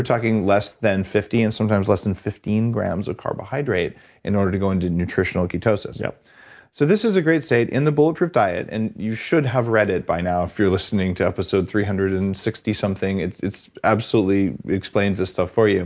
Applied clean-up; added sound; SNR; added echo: none; none; none; none.